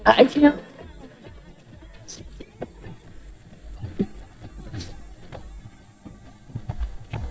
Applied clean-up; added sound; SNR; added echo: neural mask model DeepFilterNet 3.